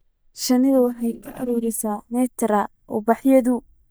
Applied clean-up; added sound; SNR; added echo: neural mask model DeepFilterNet 3.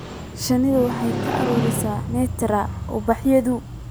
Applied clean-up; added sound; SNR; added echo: none; Motorcycle; 5 dB; none.